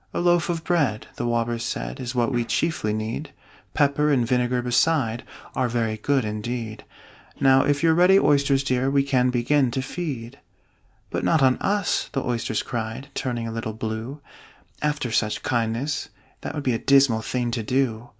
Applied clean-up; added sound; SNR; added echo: none; none; none; none.